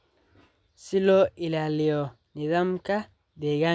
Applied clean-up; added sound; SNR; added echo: none; none; none; none.